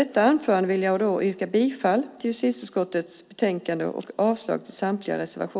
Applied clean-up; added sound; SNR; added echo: none; none; none; none.